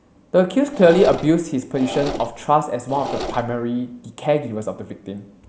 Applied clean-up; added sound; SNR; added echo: none; Engine / Mechanisms; 11 dB; none.